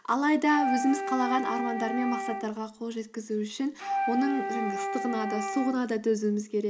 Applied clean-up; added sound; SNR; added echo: none; Wind instrument, woodwind instrument; 4 dB; none.